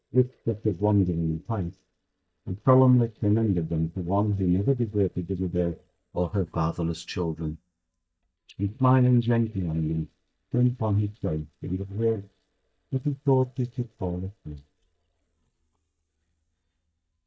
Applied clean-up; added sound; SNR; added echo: neural mask model DeepFilterNet 3.